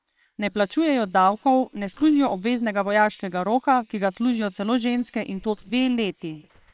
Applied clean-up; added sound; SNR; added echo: neural separator model SepFormer WHAM!.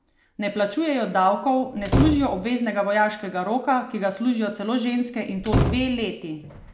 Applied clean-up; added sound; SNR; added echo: none; Slam; 1 dB; none.